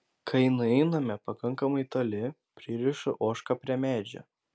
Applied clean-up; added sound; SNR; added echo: none; none; none; none.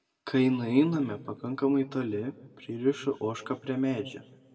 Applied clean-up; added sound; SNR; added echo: none; none; none; reverberation time 1.1 s.